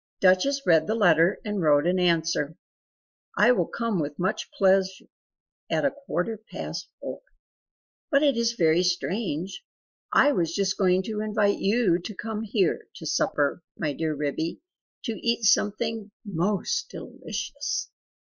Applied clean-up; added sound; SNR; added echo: neural mask model Resemble Enhance denoiser.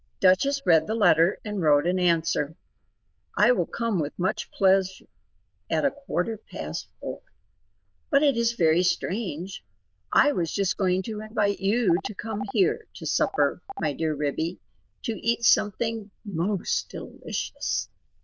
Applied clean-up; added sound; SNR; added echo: neural diffusion model UNIVERSE++.